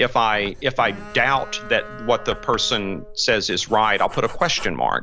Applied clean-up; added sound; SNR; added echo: none; Bowed string instrument + Writing; 13 dB; none.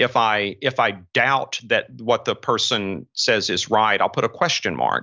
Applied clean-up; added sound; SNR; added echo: none; none; none; none.